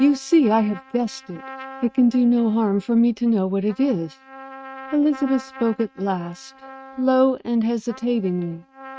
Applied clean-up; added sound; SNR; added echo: neural mask model RNNoise.